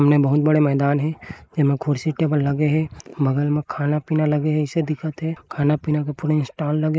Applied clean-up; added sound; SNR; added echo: neural mask model Resemble Enhance denoiser.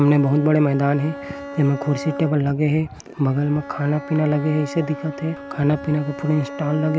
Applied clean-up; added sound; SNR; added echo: none; Bowed string instrument; 13 dB; none.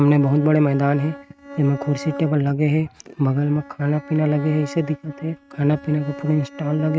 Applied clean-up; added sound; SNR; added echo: neural mask model RNNoise.